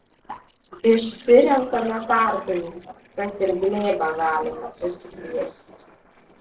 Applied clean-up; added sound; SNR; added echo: neural separator model SepFormer DNS4.